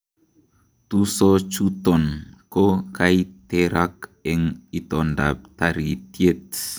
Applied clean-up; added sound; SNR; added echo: none; none; none; none.